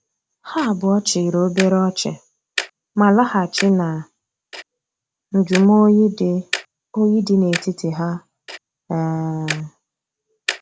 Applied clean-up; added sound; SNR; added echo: none; Tick-tock; 14 dB; none.